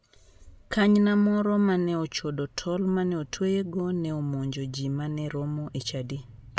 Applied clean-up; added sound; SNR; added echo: none; none; none; none.